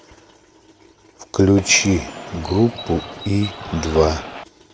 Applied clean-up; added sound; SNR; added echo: none; Bird; 12 dB; none.